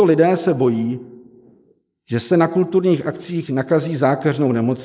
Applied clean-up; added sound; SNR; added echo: neural mask model Resemble Enhance denoiser.